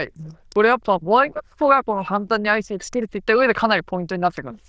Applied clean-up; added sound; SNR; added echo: neural diffusion model UNIVERSE++.